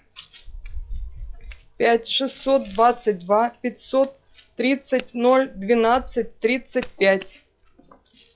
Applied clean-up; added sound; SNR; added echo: classical method log-MMSE.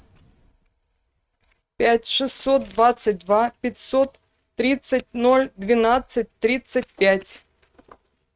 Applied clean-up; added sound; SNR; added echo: neural mask model RNNoise.